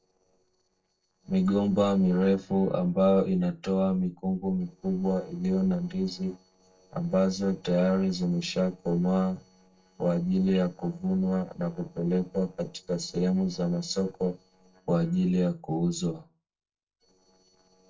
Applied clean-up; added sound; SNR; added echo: neural separator model SepFormer DNS4.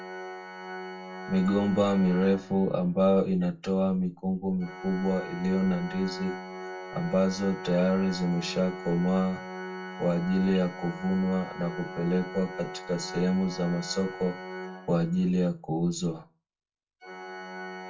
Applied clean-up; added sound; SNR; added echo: none; Organ; 12 dB; reverberation time 0.2 s.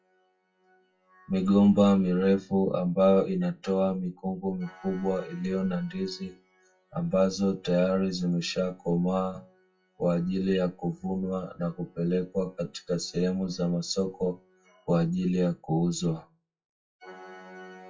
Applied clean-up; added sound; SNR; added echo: classical method WPE with log-MMSE.